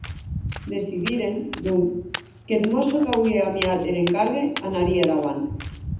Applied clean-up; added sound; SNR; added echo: none; Walk, footsteps; 10 dB; reverberation time 0.8 s.